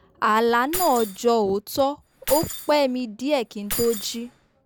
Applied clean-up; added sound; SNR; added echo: none; Keys jangling; 11 dB; none.